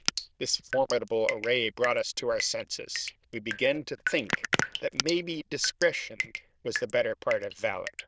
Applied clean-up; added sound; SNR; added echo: neural diffusion model UNIVERSE++.